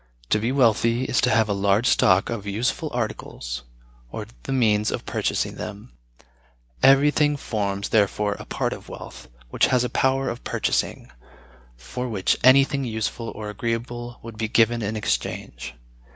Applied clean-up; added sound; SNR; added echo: none; none; none; none.